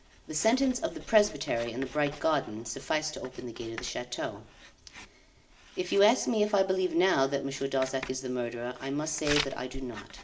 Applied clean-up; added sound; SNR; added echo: none; Writing; 14 dB; reverberation time 0.6 s.